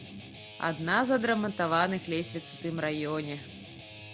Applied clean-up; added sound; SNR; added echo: none; Guitar; 12 dB; none.